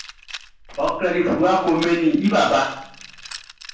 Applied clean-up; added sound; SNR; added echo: none; Rattle; 17 dB; reverberation time 0.6 s.